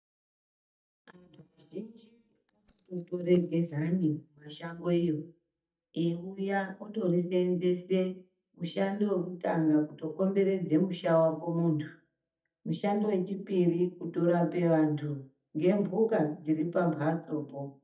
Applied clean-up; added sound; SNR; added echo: neural mask model DeepFilterNet 3.